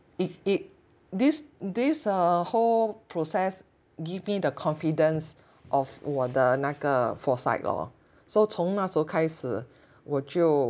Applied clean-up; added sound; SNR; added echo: none; none; none; none.